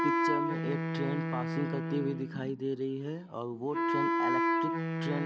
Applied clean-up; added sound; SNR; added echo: none; Wind instrument, woodwind instrument; -4 dB; none.